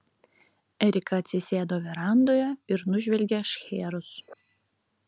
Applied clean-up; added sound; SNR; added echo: none; none; none; none.